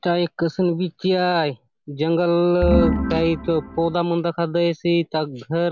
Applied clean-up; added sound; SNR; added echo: none; Organ; 2 dB; none.